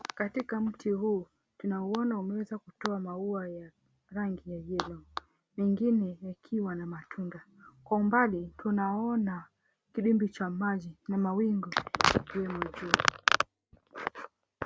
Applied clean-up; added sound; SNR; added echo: none; none; none; none.